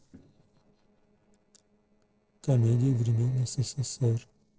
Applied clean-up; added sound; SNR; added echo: neural separator model SepFormer DNS4.